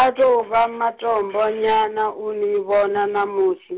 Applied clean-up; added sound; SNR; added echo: none; none; none; none.